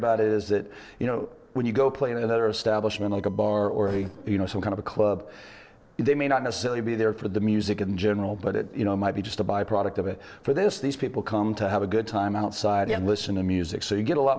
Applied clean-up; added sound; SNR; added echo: neural separator model SepFormer DNS4.